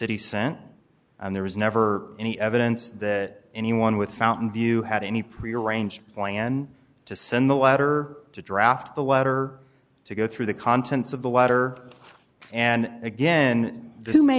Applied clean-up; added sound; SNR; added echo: none; none; none; none.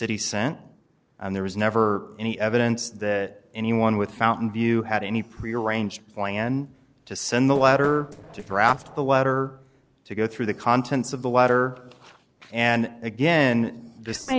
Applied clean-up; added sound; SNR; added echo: neural separator model SepFormer DNS4.